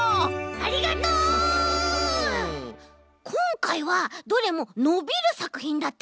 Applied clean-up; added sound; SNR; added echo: none; none; none; none.